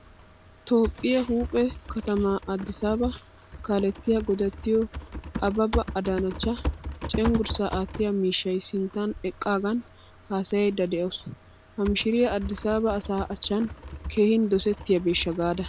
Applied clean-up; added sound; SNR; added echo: none; Typing; 11 dB; none.